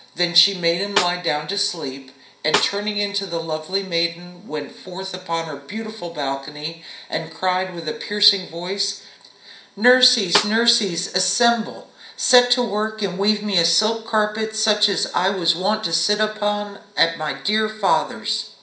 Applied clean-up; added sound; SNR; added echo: none; Snare drum; 6 dB; reverberation time 0.5 s.